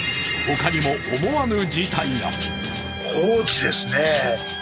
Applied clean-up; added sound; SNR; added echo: none; Rattle (instrument); 2 dB; none.